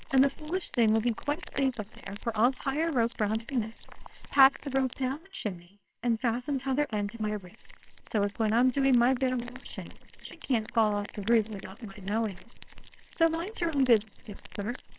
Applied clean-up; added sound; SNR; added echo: neural separator model SepFormer WHAMR!.